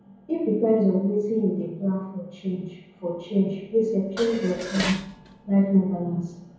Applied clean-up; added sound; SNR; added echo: none; Dishes, pots, and pans; 9 dB; reverberation time 0.9 s.